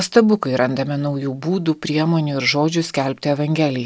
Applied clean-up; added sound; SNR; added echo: none; none; none; none.